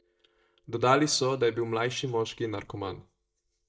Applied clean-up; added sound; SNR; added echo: neural mask model DeepFilterNet 3.